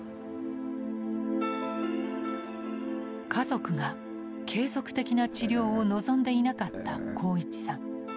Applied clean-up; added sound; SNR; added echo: none; Burping, eructation; 12 dB; none.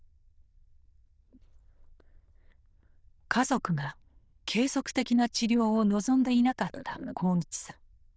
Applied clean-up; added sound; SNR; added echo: neural diffusion model UNIVERSE++.